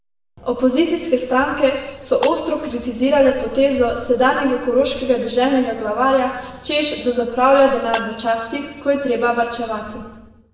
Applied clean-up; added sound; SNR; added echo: none; Shatter; 18 dB; reverberation time 1.1 s.